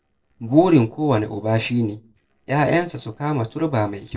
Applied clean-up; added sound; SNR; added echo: neural separator model SepFormer DNS4.